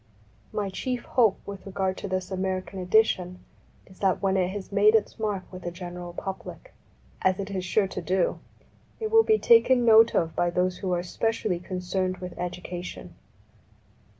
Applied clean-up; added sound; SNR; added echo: none; none; none; none.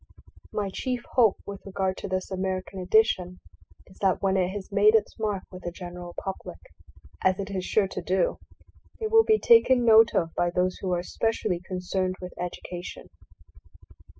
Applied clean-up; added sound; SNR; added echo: classical method spectral subtraction.